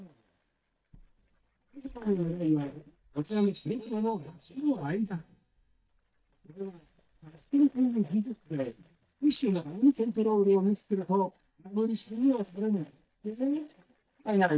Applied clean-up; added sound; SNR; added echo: neural mask model DeepFilterNet 3.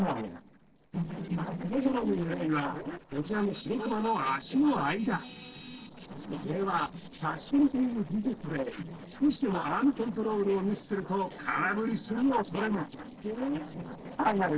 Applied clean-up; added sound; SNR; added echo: neural separator model SepFormer DNS4.